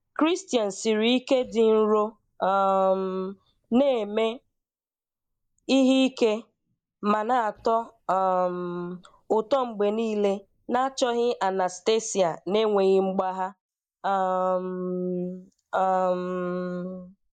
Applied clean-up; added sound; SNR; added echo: neural mask model Resemble Enhance denoiser.